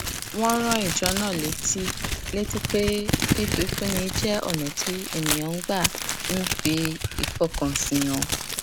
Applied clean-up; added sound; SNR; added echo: none; Crumpling, crinkling; 1 dB; none.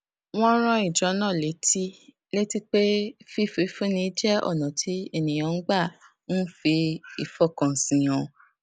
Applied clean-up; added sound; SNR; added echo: none; none; none; none.